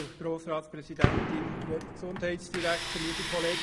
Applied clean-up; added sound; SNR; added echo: none; Tools + Gunshot, gunfire; -1 dB; none.